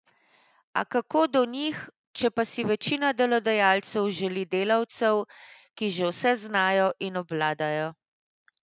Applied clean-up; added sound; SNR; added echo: none; none; none; none.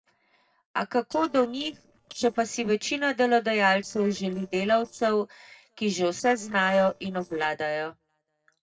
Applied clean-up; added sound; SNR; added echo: neural separator model SepFormer DNS4.